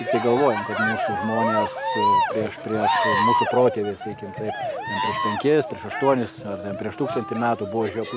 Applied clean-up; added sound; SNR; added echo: none; Cheering; 1 dB; none.